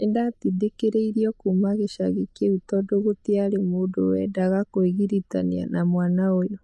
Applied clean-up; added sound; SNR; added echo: neural mask model Resemble Enhance denoiser.